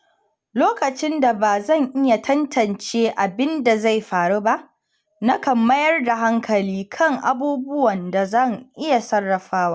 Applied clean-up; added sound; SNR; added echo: none; none; none; none.